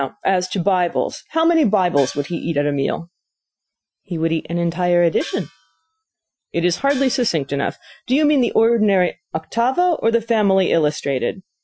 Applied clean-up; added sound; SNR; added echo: classical method Wiener filter.